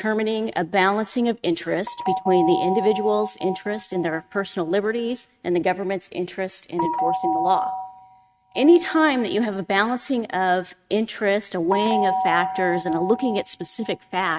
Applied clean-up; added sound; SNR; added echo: neural mask model RNNoise.